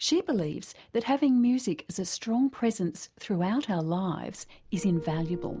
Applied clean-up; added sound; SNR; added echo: none; none; none; none.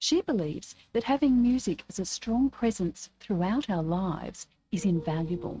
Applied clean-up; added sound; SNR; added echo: neural mask model RNNoise.